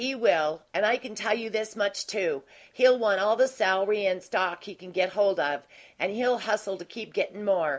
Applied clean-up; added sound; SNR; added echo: none; none; none; none.